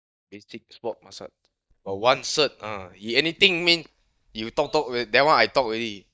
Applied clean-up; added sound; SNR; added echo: neural mask model DeepFilterNet 3.